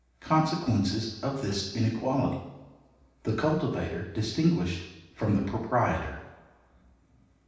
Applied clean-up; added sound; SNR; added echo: none; none; none; reverberation time 0.9 s.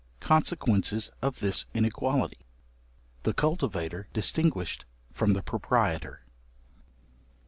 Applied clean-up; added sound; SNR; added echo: none; none; none; none.